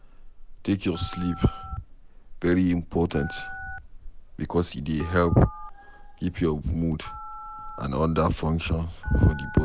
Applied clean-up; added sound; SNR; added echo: none; Telephone; 14 dB; none.